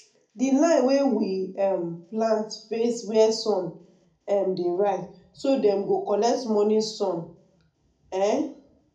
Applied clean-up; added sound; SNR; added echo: none; none; none; reverberation time 0.3 s.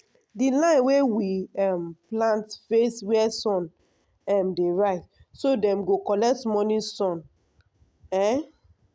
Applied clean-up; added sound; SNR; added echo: none; none; none; none.